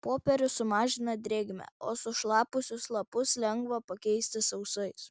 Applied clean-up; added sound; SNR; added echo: none; none; none; none.